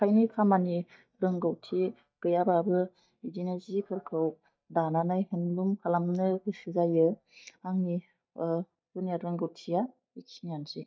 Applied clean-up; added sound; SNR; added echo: neural mask model DeepFilterNet 3.